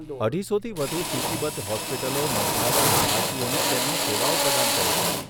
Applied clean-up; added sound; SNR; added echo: none; Drill; -5 dB; none.